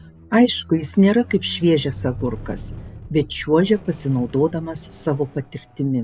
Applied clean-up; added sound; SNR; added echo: none; Squeak; 16 dB; none.